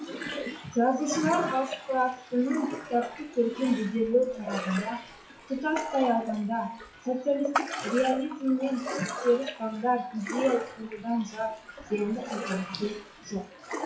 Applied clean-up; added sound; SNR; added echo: classical method WPE with log-MMSE.